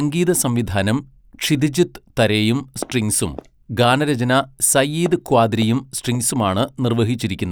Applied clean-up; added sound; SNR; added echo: none; Walk, footsteps; 20 dB; none.